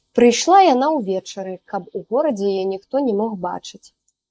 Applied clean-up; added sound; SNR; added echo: neural mask model Resemble Enhance denoiser.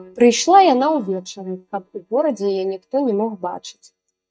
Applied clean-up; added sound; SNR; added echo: neural mask model DeepFilterNet 3.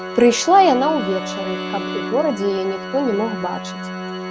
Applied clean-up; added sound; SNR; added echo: none; Organ + Bowed string instrument; 8 dB; none.